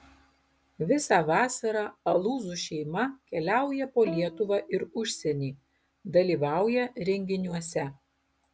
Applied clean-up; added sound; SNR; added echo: none; Bowed string instrument; 14 dB; none.